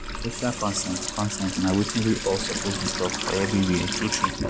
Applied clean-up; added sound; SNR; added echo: none; Sink (filling or washing) / Water tap, faucet; 3 dB; none.